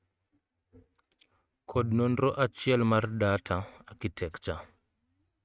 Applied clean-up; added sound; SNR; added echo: neural mask model RNNoise.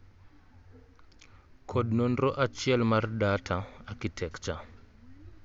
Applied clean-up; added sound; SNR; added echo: none; Bowed string instrument; 16 dB; none.